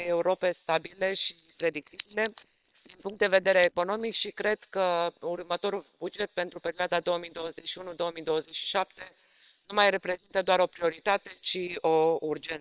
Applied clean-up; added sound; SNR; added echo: neural separator model SepFormer WHAM!.